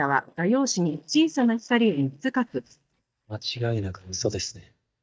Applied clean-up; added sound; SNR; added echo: neural mask model DeepFilterNet 3.